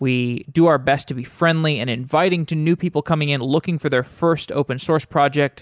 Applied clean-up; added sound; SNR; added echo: none; none; none; none.